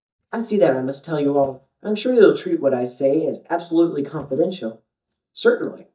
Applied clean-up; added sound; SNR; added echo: neural mask model DeepFilterNet 3.